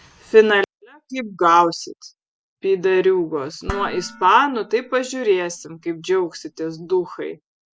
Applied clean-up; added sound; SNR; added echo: none; Dishes, pots, and pans; 17 dB; none.